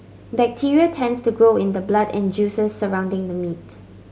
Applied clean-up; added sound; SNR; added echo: none; none; none; none.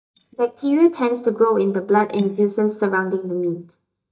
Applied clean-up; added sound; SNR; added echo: neural mask model DeepFilterNet 3.